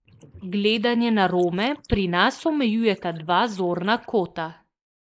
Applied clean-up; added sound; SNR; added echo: neural mask model Resemble Enhance denoiser.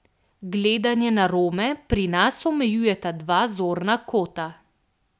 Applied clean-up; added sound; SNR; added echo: none; none; none; none.